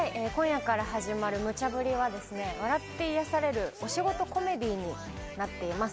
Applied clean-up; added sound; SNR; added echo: none; none; none; none.